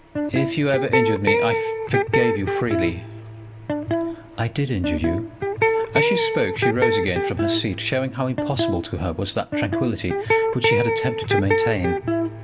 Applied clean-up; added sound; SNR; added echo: none; Electric guitar; -2 dB; none.